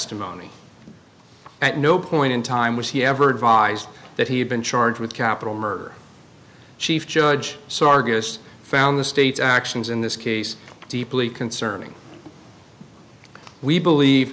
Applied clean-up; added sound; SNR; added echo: none; none; none; none.